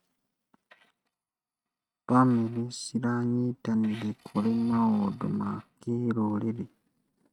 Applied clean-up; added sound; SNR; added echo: neural mask model RNNoise.